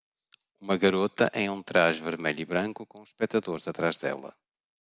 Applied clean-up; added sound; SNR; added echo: none; none; none; none.